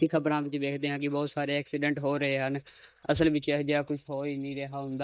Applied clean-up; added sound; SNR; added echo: neural mask model DeepFilterNet 3.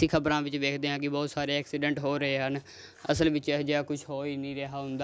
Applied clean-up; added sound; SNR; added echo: none; none; none; none.